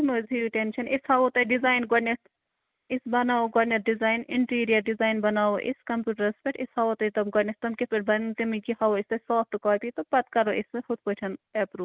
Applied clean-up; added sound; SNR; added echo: none; none; none; none.